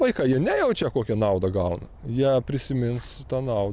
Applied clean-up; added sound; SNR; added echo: none; none; none; none.